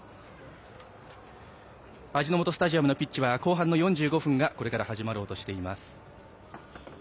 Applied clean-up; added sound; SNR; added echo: none; none; none; none.